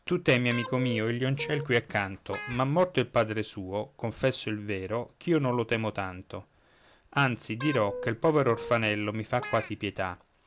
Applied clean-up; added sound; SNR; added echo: none; Guitar; 12 dB; none.